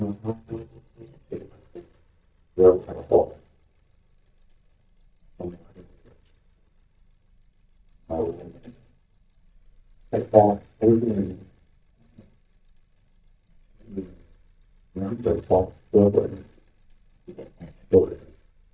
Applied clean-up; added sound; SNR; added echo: neural mask model DeepFilterNet 3.